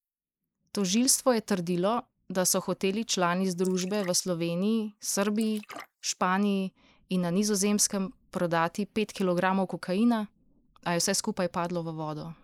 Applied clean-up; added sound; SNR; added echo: neural mask model Resemble Enhance denoiser.